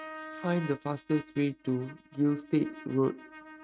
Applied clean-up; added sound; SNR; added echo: neural mask model RNNoise.